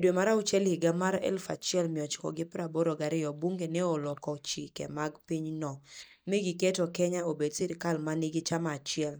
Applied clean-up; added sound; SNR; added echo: neural mask model DeepFilterNet 3.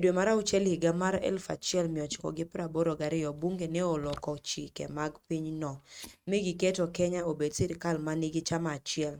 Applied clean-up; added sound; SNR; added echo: neural mask model RNNoise.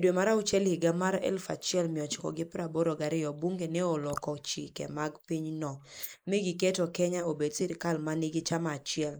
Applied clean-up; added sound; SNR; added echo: neural mask model Resemble Enhance denoiser.